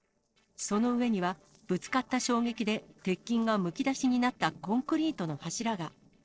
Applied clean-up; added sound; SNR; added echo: neural separator model SepFormer DNS4.